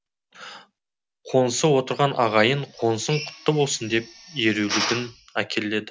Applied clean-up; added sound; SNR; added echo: none; Drill; 11 dB; none.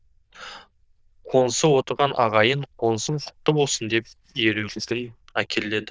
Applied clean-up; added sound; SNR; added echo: neural diffusion model UNIVERSE++.